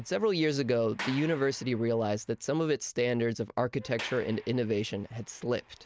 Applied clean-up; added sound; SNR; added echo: none; Sliding door; 18 dB; none.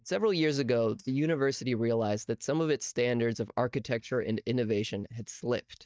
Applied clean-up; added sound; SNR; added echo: neural mask model DeepFilterNet 3.